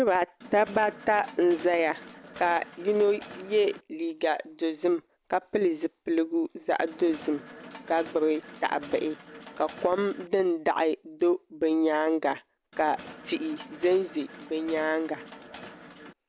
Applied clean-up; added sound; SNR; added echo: none; Mechanisms; 18 dB; none.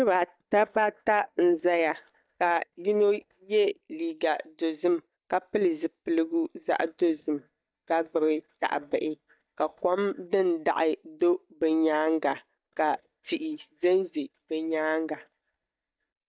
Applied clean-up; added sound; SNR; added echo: neural mask model DeepFilterNet 3.